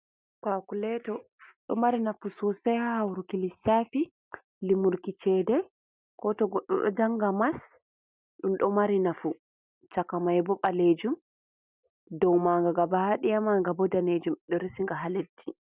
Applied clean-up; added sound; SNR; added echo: none; none; none; none.